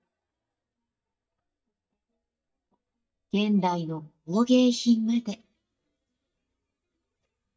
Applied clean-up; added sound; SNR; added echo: neural mask model DeepFilterNet 3.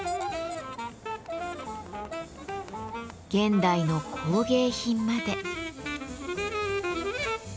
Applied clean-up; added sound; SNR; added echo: none; none; none; none.